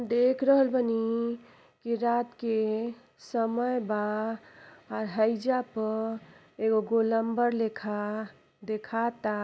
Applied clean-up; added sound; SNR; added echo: none; none; none; none.